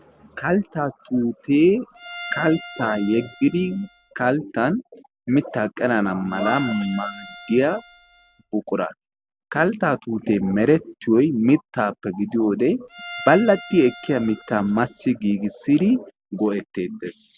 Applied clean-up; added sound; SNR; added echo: none; Bowed string instrument; 17 dB; none.